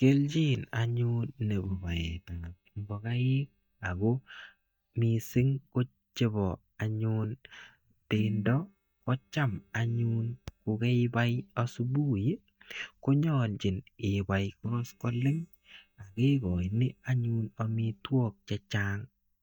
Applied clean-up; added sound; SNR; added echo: neural mask model DeepFilterNet 3.